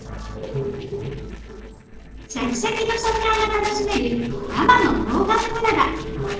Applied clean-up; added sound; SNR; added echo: neural separator model SepFormer DNS4.